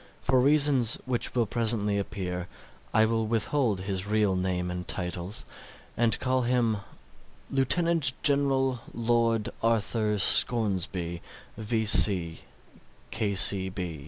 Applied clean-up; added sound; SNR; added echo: none; none; none; none.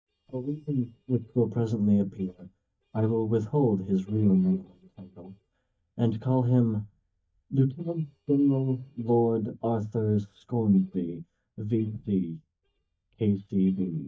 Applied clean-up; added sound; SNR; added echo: neural mask model DeepFilterNet 3.